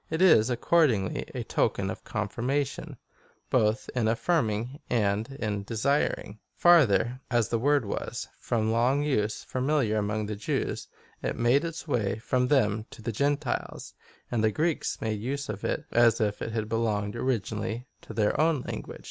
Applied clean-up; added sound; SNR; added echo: none; none; none; none.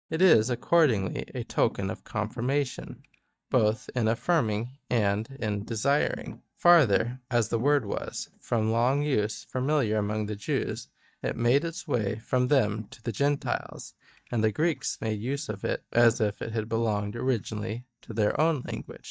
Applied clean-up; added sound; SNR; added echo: neural mask model DeepFilterNet 3.